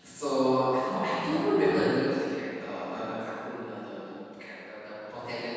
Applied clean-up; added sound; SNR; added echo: none; none; none; reverberation time 2.1 s.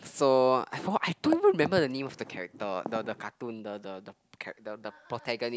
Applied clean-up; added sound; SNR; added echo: none; none; none; none.